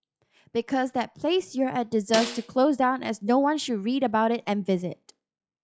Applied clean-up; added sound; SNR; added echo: classical method log-MMSE.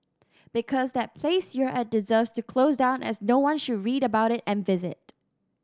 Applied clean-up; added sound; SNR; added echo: none; none; none; none.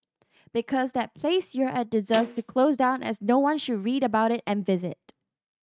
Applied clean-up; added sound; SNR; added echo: neural mask model RNNoise.